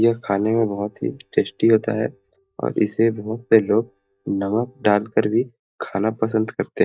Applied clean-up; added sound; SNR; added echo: neural mask model DeepFilterNet 3.